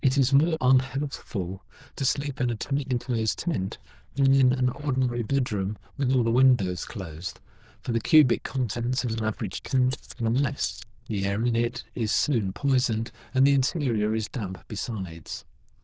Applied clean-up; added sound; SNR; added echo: neural diffusion model UNIVERSE++.